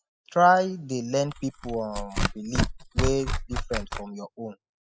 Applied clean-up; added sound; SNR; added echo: classical method spectral subtraction.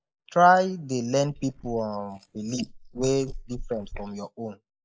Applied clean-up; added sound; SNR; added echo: neural mask model Resemble Enhance denoiser.